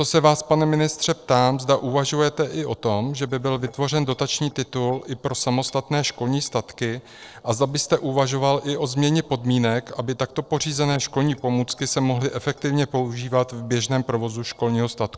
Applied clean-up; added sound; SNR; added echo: neural separator model SepFormer DNS4.